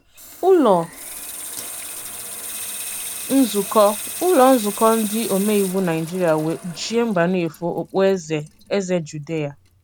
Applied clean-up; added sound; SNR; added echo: none; Sink (filling or washing) / Water tap, faucet; 12 dB; none.